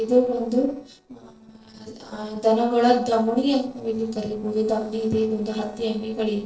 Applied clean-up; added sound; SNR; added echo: neural separator model SepFormer DNS4.